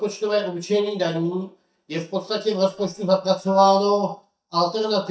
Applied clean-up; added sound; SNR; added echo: neural mask model DeepFilterNet 3.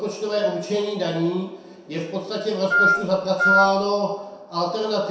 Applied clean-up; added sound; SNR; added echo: none; Wind instrument, woodwind instrument; -3 dB; reverberation time 0.7 s.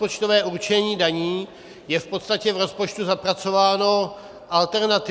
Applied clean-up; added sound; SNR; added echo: none; none; none; none.